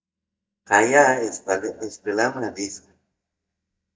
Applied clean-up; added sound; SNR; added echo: neural mask model DeepFilterNet 3.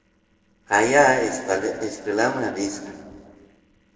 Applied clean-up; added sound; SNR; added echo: neural separator model SepFormer DNS4.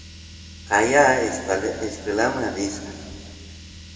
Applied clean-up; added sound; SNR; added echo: none; Car; 17 dB; reverberation time 2.1 s.